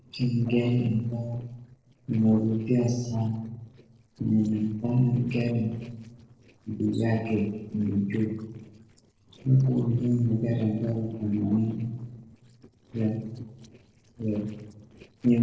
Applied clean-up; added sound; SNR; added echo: neural separator model SepFormer DNS4.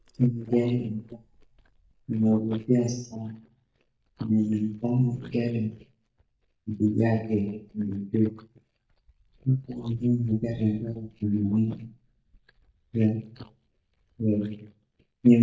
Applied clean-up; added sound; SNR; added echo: neural mask model DeepFilterNet 3.